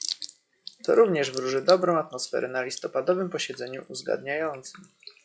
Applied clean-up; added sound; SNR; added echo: classical method log-MMSE.